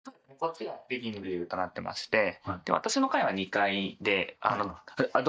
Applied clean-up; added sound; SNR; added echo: neural mask model DeepFilterNet 3.